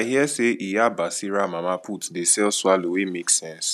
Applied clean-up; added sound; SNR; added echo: none; none; none; none.